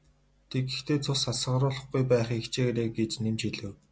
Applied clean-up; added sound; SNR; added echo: none; none; none; none.